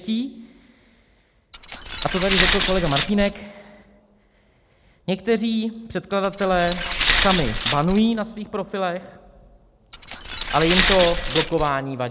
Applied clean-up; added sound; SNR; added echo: none; Glass; 0 dB; none.